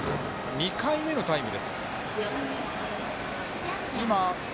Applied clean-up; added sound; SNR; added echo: none; none; none; none.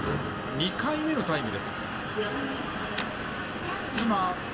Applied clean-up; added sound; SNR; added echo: none; Tick-tock; 13 dB; reverberation time 1.6 s.